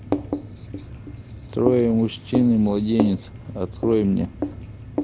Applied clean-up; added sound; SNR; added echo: none; Writing; 7 dB; none.